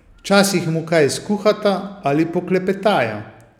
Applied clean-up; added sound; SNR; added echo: none; none; none; none.